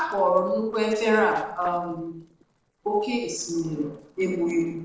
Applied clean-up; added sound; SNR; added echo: neural separator model SepFormer DNS4.